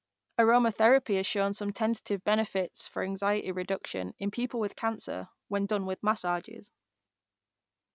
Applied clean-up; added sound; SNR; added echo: none; none; none; none.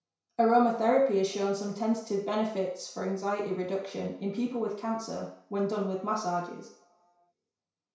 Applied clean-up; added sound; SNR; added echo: none; none; none; reverberation time 0.5 s.